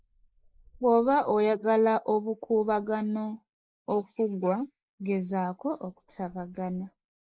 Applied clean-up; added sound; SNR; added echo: neural mask model Resemble Enhance denoiser.